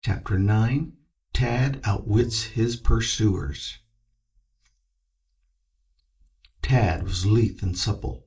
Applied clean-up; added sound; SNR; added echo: neural mask model DeepFilterNet 3.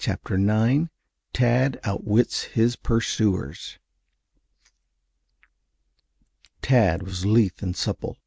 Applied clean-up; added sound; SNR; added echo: none; none; none; none.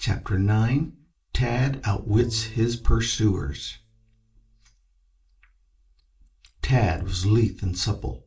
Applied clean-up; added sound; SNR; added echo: none; Bowed string instrument; 13 dB; reverberation time 0.2 s.